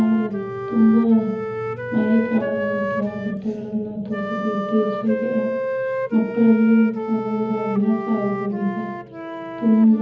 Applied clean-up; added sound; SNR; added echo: none; Wind instrument, woodwind instrument; 7 dB; reverberation time 1.3 s.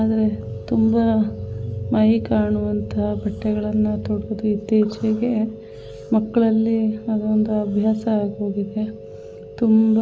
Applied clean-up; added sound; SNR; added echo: none; none; none; none.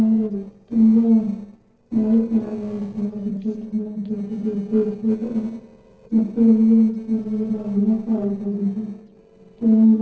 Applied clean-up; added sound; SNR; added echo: neural separator model SepFormer DNS4.